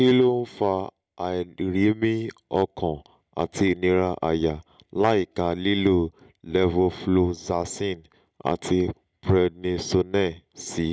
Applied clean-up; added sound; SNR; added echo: none; none; none; none.